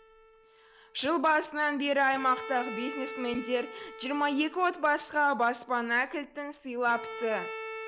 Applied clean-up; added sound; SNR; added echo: none; Bowed string instrument; 13 dB; none.